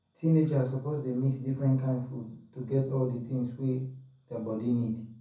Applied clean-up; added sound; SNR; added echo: none; none; none; reverberation time 0.6 s.